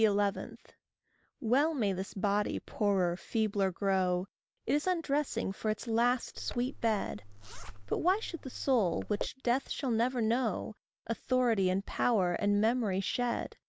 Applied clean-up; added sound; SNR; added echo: none; Zipper (clothing); 11 dB; none.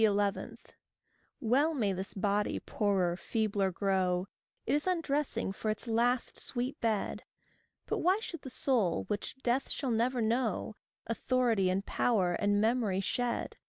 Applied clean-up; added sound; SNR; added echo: none; none; none; none.